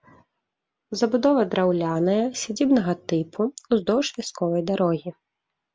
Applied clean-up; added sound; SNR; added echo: none; none; none; none.